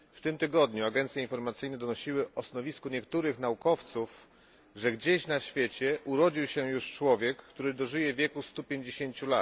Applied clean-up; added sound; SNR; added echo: none; none; none; none.